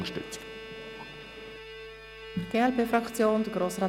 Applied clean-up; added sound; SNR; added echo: none; Bowed string instrument; 13 dB; none.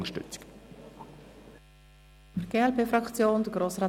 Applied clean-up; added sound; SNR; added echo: none; none; none; none.